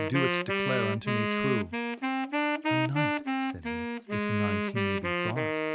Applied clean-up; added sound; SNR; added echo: none; Wind instrument, woodwind instrument; -5 dB; none.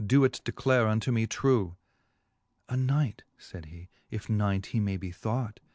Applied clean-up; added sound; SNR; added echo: none; none; none; none.